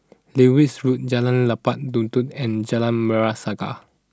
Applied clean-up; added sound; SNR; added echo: none; none; none; none.